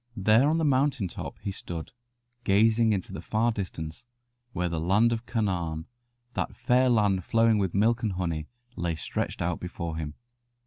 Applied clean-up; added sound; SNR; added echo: none; none; none; none.